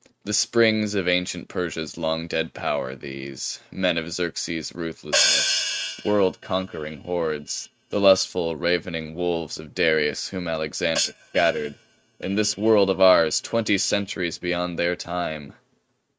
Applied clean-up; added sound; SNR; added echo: neural mask model RNNoise.